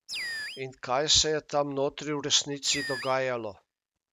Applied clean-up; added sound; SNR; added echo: none; Animal; 10 dB; none.